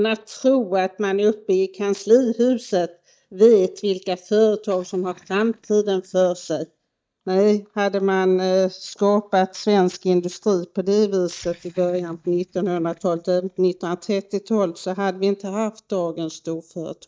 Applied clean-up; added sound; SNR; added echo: neural mask model DeepFilterNet 3.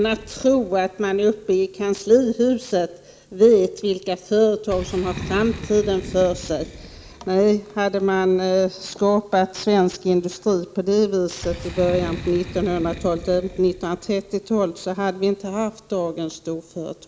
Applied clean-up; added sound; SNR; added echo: none; Boom; 17 dB; none.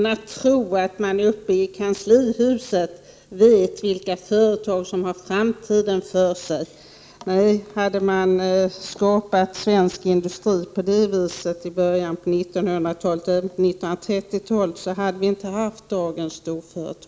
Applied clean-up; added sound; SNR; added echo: none; none; none; none.